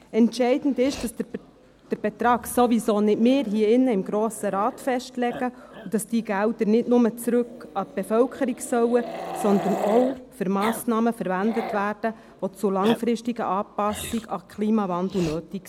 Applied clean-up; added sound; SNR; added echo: none; Growling; 14 dB; none.